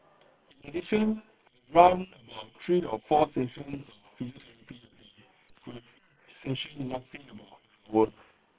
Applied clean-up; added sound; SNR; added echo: neural separator model SepFormer WHAM!.